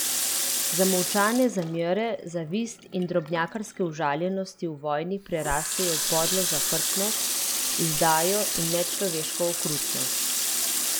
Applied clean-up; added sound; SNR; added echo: none; Water tap, faucet; 0 dB; none.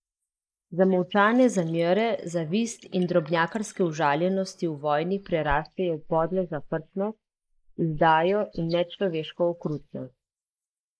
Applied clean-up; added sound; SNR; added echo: neural mask model Resemble Enhance denoiser.